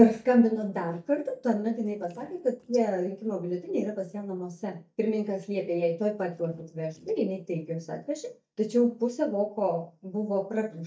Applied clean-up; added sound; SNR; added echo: neural mask model DeepFilterNet 3.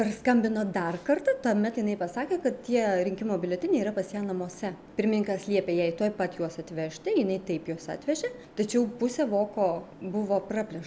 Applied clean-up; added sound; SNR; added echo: none; none; none; none.